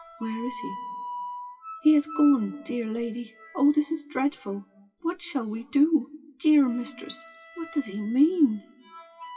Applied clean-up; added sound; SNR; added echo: classical method WPE with log-MMSE.